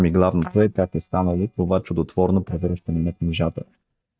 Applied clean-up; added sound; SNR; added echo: neural mask model DeepFilterNet 3.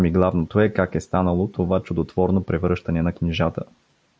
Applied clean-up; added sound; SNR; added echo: none; none; none; none.